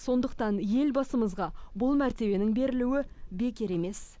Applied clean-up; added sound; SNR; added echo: none; none; none; none.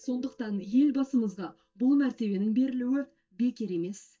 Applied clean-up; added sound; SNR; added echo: neural mask model DeepFilterNet 3.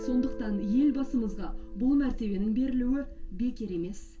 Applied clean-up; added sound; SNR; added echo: none; Guitar; 17 dB; reverberation time 0.2 s.